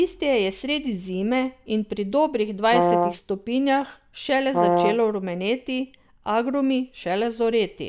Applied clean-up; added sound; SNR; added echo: none; Brass instrument; -2 dB; none.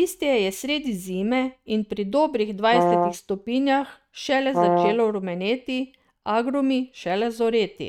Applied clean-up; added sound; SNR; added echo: neural mask model RNNoise.